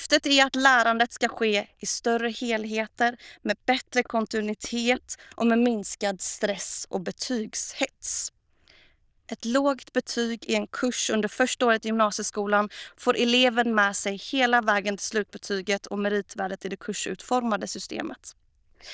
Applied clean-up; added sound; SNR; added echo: neural diffusion model UNIVERSE++.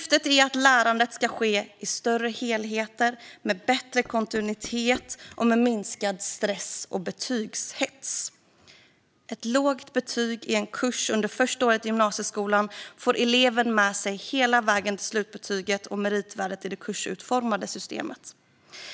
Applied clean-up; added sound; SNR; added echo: none; Knock; 19 dB; none.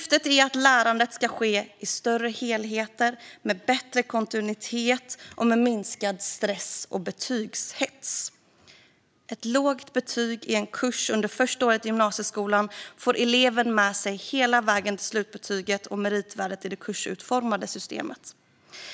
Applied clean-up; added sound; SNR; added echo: none; none; none; none.